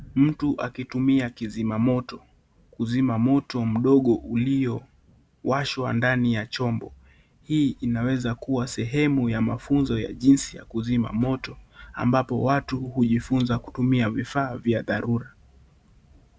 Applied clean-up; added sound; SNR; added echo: none; none; none; none.